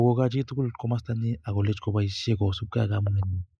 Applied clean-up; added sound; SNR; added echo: neural mask model Resemble Enhance denoiser.